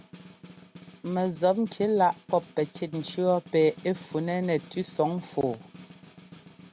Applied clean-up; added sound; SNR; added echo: none; Snare drum; 19 dB; none.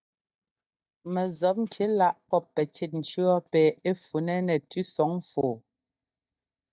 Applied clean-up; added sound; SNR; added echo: neural mask model DeepFilterNet 3.